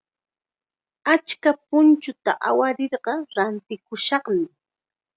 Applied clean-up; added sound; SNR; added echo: none; none; none; none.